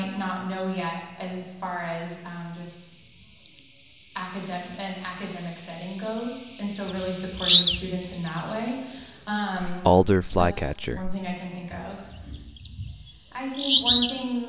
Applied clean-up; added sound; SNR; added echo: none; Bird vocalization, bird call, bird song; -3 dB; reverberation time 1.1 s.